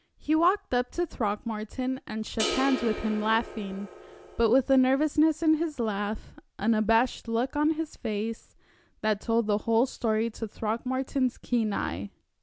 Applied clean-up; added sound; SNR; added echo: none; Crash cymbal; 8 dB; none.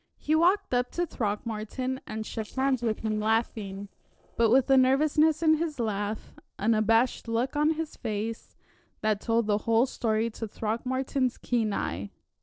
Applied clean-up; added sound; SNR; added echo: neural separator model SepFormer DNS4.